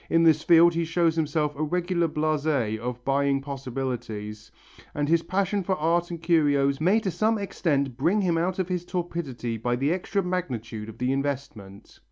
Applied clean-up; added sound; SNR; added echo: none; none; none; none.